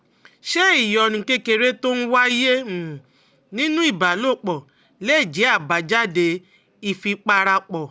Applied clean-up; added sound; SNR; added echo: none; none; none; none.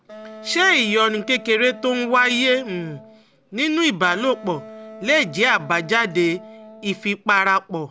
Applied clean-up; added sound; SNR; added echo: none; Wind instrument, woodwind instrument; 19 dB; none.